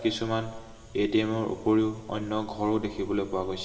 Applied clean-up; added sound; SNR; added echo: none; Wind; 18 dB; reverberation time 1.6 s.